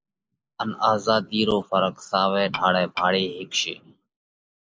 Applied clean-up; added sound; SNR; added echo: neural mask model Resemble Enhance denoiser.